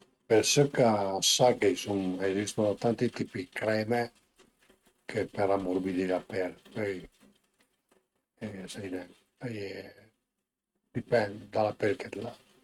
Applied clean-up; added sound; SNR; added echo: neural mask model RNNoise.